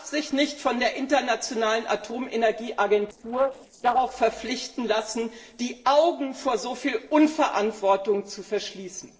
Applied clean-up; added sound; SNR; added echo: neural separator model SepFormer DNS4.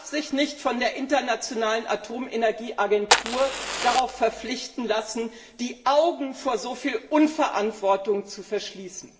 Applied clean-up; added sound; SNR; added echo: none; Fire; 1 dB; reverberation time 1.0 s.